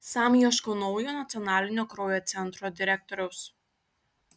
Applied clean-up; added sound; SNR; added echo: none; none; none; none.